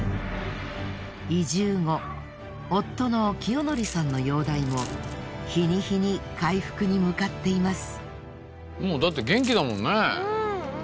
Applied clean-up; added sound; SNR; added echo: none; Coin (dropping); 18 dB; none.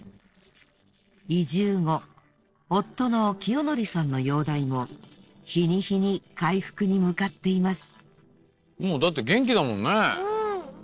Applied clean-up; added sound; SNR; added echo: neural separator model SepFormer DNS4.